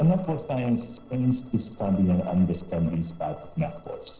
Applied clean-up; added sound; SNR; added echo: neural separator model SepFormer DNS4.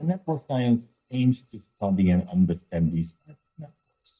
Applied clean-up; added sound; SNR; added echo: neural mask model DeepFilterNet 3.